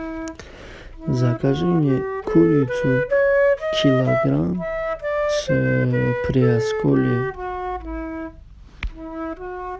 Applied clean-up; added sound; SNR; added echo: none; Wind instrument, woodwind instrument; 2 dB; none.